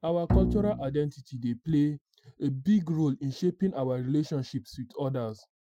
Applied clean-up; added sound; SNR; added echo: classical method Wiener filter.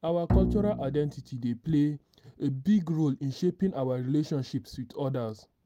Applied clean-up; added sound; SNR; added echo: none; Bowed string instrument; 1 dB; none.